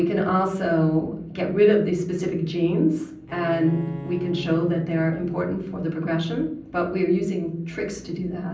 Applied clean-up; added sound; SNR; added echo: none; Bowed string instrument; 18 dB; reverberation time 0.6 s.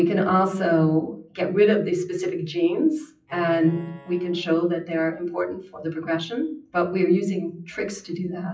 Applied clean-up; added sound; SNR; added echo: classical method WPE with log-MMSE.